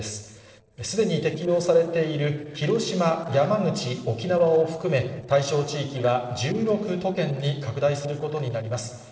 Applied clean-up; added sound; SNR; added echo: neural separator model SepFormer DNS4.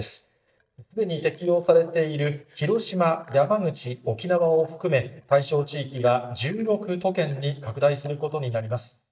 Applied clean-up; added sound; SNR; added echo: neural mask model DeepFilterNet 3.